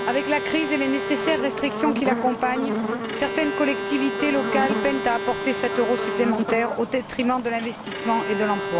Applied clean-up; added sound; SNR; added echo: none; Buzz + Bowed string instrument; 3 dB; none.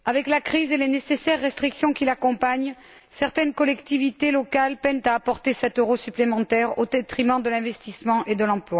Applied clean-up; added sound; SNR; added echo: none; none; none; none.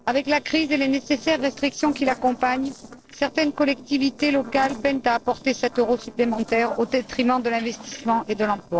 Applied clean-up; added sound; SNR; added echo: neural separator model SepFormer DNS4.